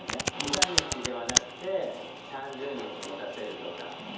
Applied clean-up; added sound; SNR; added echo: none; Domestic sounds, home sounds; -2 dB; reverberation time 0.5 s.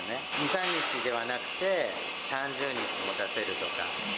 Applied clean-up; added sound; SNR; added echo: none; none; none; none.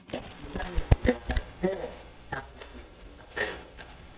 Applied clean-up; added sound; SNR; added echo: neural mask model DeepFilterNet 3.